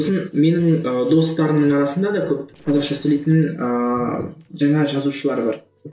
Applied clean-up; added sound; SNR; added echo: neural separator model SepFormer DNS4.